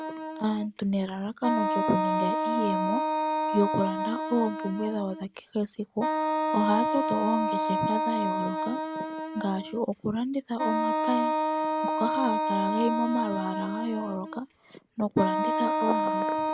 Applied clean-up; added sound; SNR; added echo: none; Wind instrument, woodwind instrument; -1 dB; none.